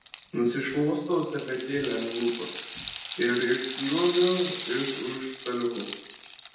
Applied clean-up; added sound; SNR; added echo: none; Rattle (instrument); -5 dB; reverberation time 0.9 s.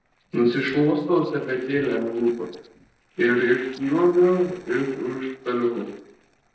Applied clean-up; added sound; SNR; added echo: neural separator model SepFormer DNS4.